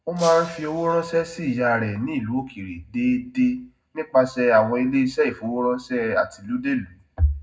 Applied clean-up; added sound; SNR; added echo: none; Shatter; 19 dB; reverberation time 0.3 s.